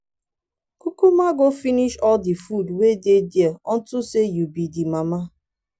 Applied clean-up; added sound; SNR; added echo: none; none; none; none.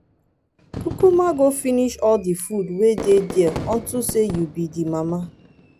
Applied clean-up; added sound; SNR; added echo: none; Fireworks; 14 dB; none.